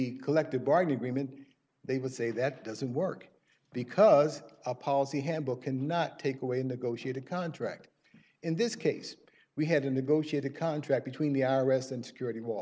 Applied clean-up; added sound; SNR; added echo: none; none; none; none.